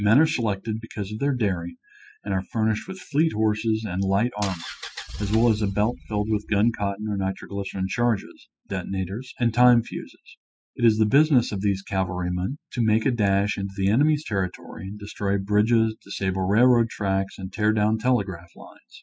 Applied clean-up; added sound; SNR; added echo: classical method spectral subtraction.